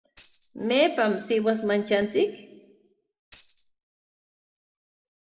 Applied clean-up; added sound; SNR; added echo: neural separator model SepFormer DNS4.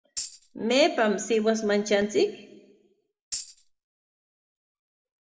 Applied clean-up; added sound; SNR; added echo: none; Tambourine; 10 dB; reverberation time 1.0 s.